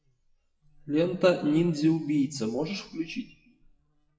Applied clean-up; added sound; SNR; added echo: classical method WPE with log-MMSE.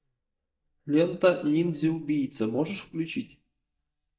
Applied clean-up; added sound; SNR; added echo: neural mask model DeepFilterNet 3.